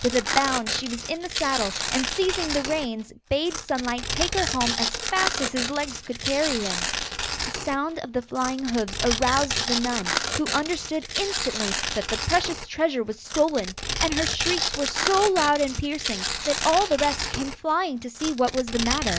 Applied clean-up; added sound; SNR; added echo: none; Tearing; 3 dB; none.